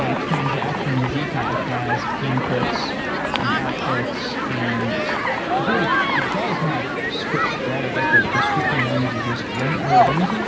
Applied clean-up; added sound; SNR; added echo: none; Human group actions; -5 dB; reverberation time 0.9 s.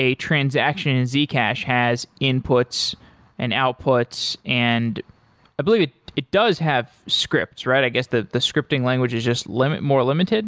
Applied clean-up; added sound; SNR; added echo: none; none; none; none.